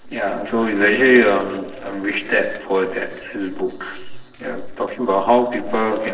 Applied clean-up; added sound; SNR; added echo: neural separator model SepFormer DNS4.